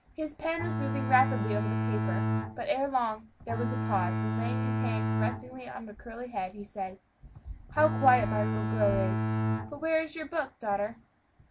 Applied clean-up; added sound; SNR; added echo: none; Bowed string instrument; -2 dB; none.